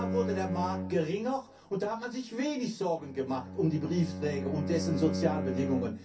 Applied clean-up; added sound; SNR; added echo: none; Bowed string instrument; 5 dB; reverberation time 0.3 s.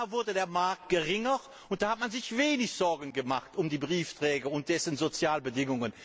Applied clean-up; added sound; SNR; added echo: none; none; none; none.